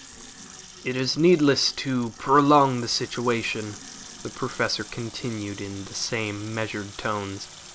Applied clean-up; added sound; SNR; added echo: none; Sink (filling or washing) / Water tap, faucet; 18 dB; none.